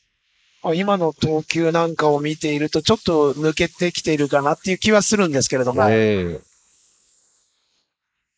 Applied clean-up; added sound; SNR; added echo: neural mask model Resemble Enhance denoiser.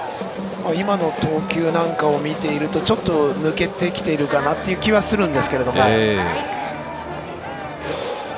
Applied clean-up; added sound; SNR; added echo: none; Cheering; 15 dB; none.